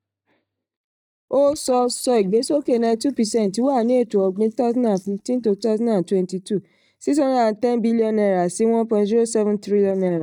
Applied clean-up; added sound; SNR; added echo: neural mask model DeepFilterNet 3.